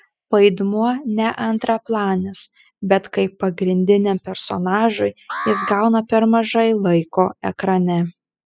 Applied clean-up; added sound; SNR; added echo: classical method spectral subtraction.